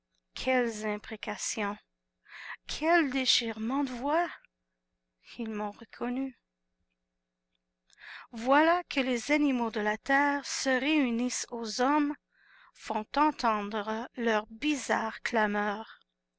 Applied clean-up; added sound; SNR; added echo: none; none; none; none.